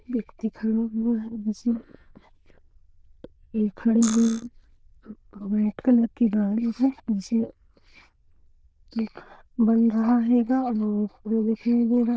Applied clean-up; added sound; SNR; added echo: neural diffusion model UNIVERSE++.